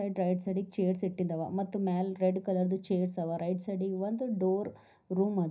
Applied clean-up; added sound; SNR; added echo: none; none; none; reverberation time 0.5 s.